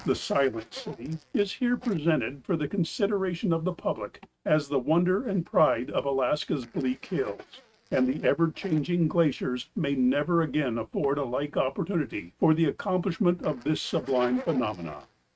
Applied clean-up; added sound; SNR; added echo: neural mask model RNNoise.